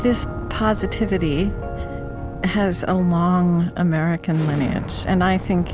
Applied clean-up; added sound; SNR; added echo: none; Explosion; 9 dB; none.